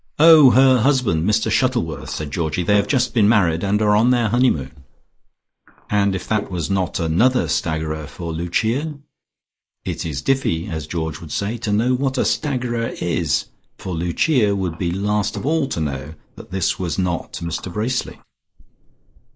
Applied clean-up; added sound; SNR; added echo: neural mask model Resemble Enhance denoiser.